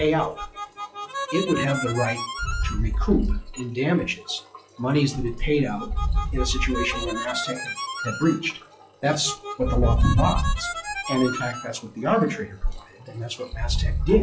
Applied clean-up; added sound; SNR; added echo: classical method log-MMSE.